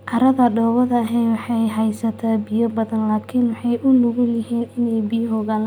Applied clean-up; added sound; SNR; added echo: none; none; none; none.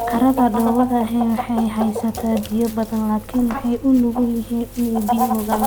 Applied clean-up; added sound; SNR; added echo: none; Chicken, rooster; 8 dB; none.